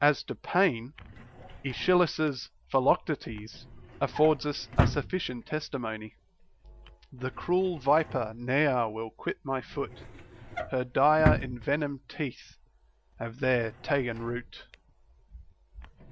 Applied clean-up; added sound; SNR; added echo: none; Drawer open or close; 9 dB; none.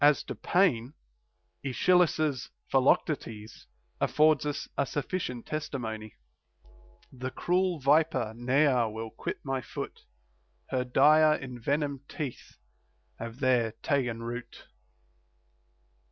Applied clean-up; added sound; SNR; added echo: none; none; none; none.